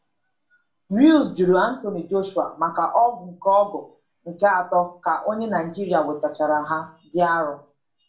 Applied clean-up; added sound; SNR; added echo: none; none; none; reverberation time 0.3 s.